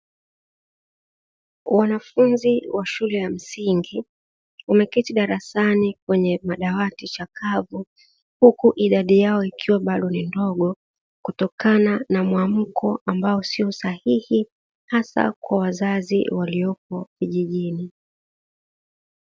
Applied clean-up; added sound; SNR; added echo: none; none; none; none.